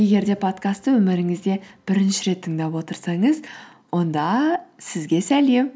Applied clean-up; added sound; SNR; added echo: none; none; none; none.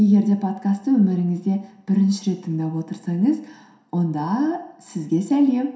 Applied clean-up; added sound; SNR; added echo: none; none; none; reverberation time 0.7 s.